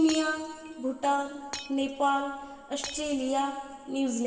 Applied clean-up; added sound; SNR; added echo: none; Shatter; 15 dB; reverberation time 2.0 s.